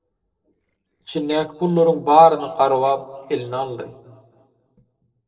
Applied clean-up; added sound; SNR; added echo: neural separator model SepFormer DNS4.